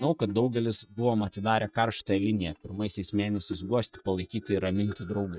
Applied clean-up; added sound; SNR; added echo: neural mask model DeepFilterNet 3.